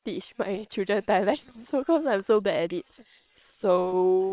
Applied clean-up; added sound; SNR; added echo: neural separator model SepFormer WHAM!.